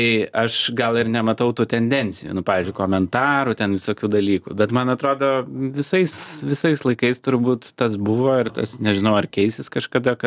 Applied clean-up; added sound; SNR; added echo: neural separator model SepFormer DNS4.